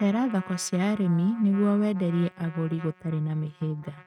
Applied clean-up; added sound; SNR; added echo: neural mask model RNNoise.